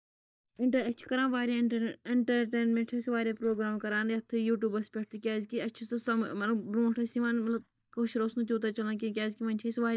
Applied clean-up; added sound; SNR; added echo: neural mask model DeepFilterNet 3.